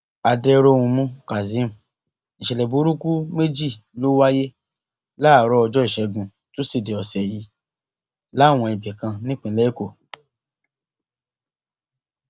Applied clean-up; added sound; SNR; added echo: none; none; none; none.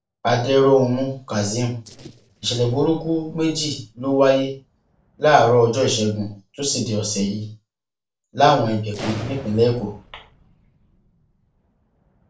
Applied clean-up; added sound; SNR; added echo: neural separator model SepFormer DNS4.